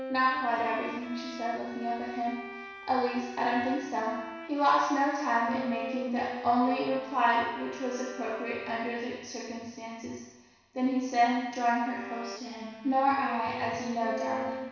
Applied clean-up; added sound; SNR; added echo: none; Bowed string instrument; 12 dB; reverberation time 1.1 s.